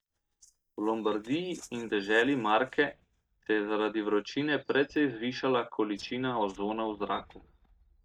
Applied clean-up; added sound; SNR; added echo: neural mask model DeepFilterNet 3.